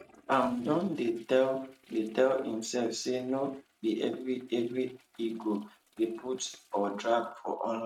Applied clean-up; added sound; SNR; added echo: neural mask model RNNoise.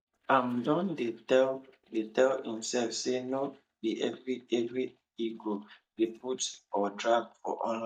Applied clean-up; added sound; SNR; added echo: neural mask model DeepFilterNet 3.